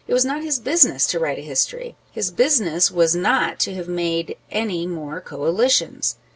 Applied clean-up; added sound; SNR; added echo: none; none; none; none.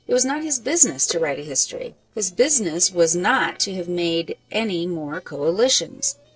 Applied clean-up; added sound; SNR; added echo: neural separator model SepFormer DNS4.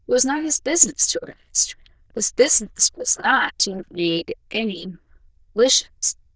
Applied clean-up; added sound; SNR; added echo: neural diffusion model UNIVERSE++.